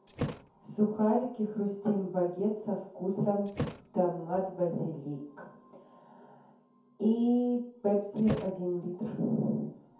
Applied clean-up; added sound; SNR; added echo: none; Thump, thud; 10 dB; reverberation time 0.6 s.